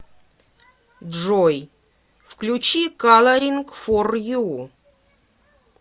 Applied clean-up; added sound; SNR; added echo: none; none; none; none.